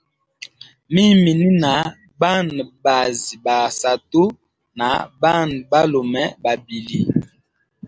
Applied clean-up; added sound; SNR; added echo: none; none; none; none.